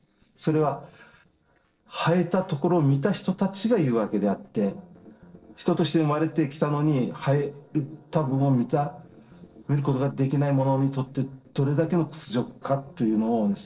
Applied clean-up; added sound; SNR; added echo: neural separator model SepFormer DNS4.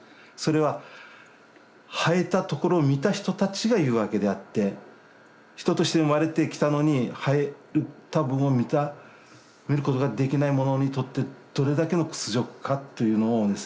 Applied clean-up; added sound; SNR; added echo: none; none; none; none.